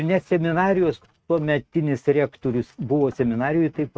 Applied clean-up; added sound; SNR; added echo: neural mask model RNNoise.